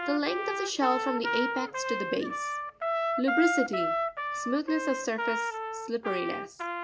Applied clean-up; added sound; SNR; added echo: none; Trumpet; 1 dB; none.